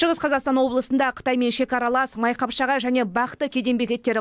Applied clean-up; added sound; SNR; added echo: none; none; none; none.